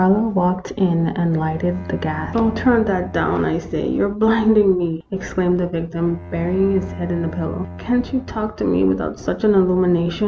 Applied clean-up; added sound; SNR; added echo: none; Bowed string instrument; 15 dB; none.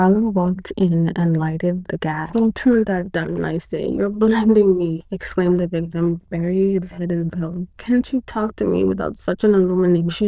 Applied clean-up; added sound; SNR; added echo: neural diffusion model UNIVERSE++.